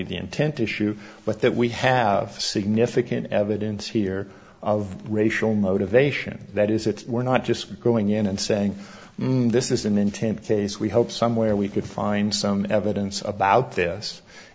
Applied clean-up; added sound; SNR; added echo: none; none; none; none.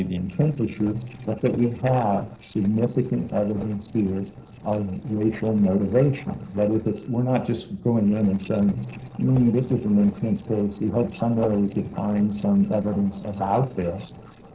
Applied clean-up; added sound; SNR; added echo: neural separator model SepFormer DNS4.